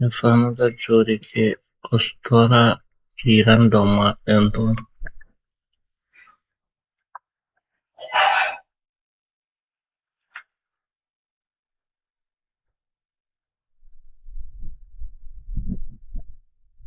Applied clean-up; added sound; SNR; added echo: neural mask model Resemble Enhance denoiser.